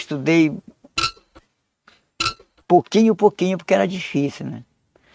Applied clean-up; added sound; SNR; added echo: neural mask model RNNoise.